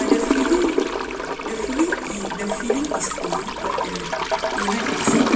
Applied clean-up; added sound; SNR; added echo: none; Toilet flush / Gurgling; -4 dB; reverberation time 2.3 s.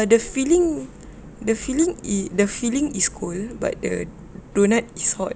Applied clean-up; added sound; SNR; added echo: none; none; none; none.